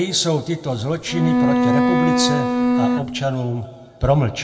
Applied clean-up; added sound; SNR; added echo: none; Bowed string instrument; -3 dB; reverberation time 1.0 s.